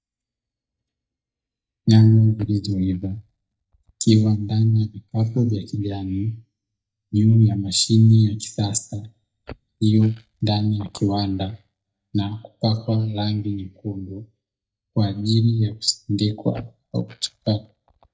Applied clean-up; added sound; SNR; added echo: neural mask model DeepFilterNet 3.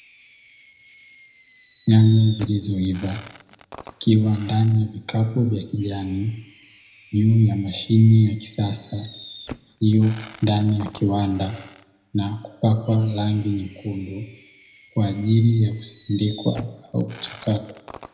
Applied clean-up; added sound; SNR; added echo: none; Fireworks; 17 dB; reverberation time 0.7 s.